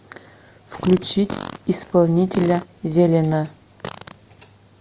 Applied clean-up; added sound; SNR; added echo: none; Fart; 14 dB; none.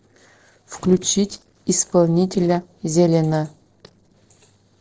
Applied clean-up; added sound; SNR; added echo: neural separator model SepFormer DNS4.